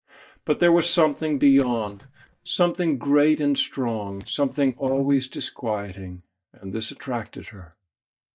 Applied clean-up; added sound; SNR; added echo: neural mask model DeepFilterNet 3.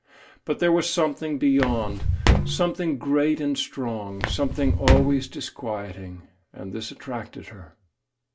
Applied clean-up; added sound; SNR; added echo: none; Walk, footsteps; -3 dB; reverberation time 0.1 s.